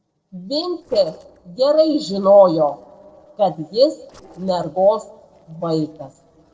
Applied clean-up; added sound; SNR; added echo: neural separator model SepFormer DNS4.